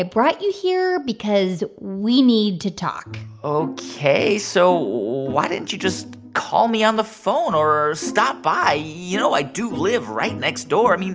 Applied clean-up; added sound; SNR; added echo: none; none; none; none.